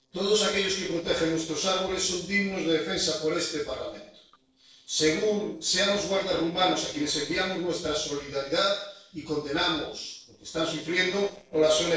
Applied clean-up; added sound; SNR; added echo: neural separator model SepFormer DNS4.